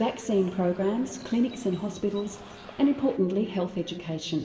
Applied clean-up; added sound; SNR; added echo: none; Bird; 20 dB; reverberation time 1.7 s.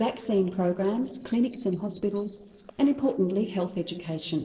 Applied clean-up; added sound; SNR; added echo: neural separator model SepFormer DNS4.